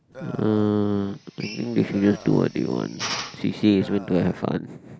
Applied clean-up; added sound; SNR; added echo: none; Burping, eructation + Drill; 15 dB; none.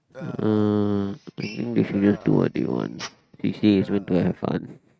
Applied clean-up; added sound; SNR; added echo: neural mask model RNNoise.